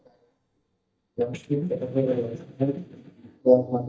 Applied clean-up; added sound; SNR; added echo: neural mask model DeepFilterNet 3.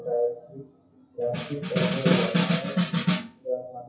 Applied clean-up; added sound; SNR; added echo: classical method WPE with log-MMSE.